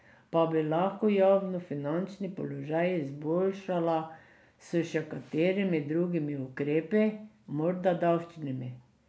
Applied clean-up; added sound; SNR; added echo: none; none; none; none.